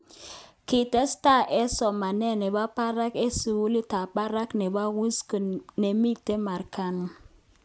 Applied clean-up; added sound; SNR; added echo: none; none; none; none.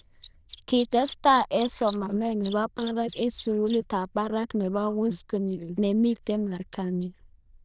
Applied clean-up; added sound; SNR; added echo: neural diffusion model UNIVERSE++.